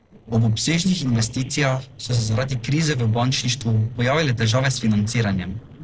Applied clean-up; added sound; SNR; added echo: neural separator model SepFormer DNS4.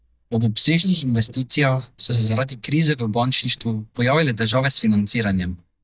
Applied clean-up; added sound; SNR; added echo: neural mask model DeepFilterNet 3.